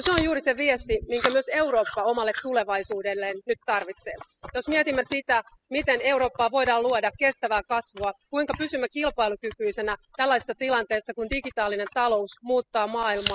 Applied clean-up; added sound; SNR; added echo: classical method spectral subtraction.